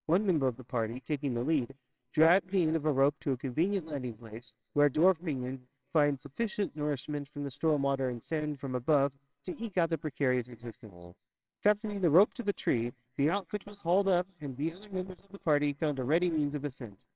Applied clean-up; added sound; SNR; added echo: neural separator model SepFormer WHAMR!.